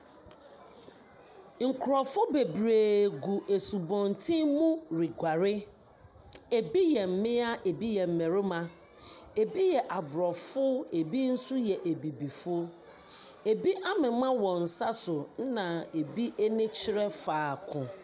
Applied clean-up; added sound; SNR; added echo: none; none; none; none.